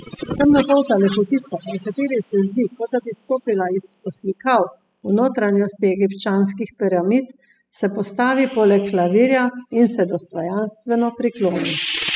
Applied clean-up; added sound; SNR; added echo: classical method spectral subtraction.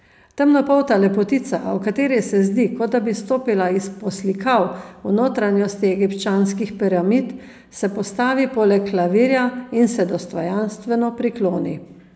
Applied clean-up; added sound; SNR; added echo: none; none; none; none.